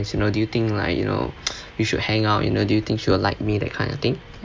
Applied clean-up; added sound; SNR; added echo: none; none; none; none.